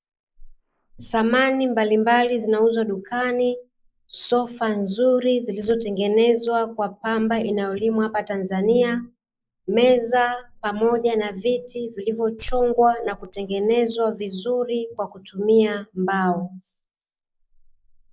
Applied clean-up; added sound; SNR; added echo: neural mask model Resemble Enhance denoiser.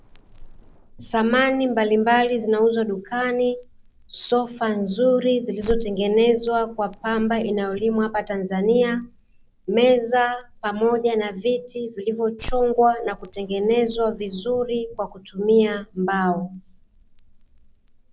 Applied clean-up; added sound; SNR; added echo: none; Crackle; 17 dB; none.